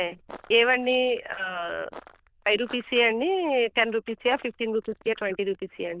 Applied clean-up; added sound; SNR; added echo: neural diffusion model UNIVERSE++.